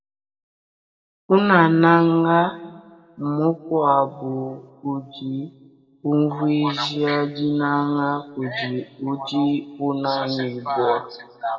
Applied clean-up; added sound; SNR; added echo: none; none; none; reverberation time 1.3 s.